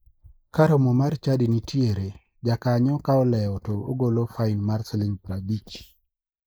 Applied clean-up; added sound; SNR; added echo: neural mask model Resemble Enhance denoiser.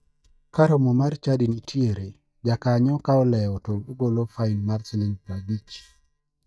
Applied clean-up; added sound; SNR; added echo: neural mask model DeepFilterNet 3.